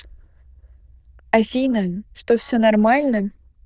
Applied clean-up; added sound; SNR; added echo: neural diffusion model UNIVERSE++.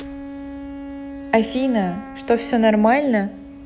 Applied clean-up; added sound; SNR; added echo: none; Wind instrument, woodwind instrument; 13 dB; none.